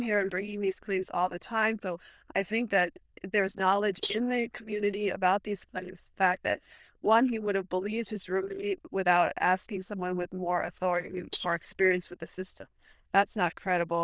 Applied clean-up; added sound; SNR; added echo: neural diffusion model UNIVERSE++.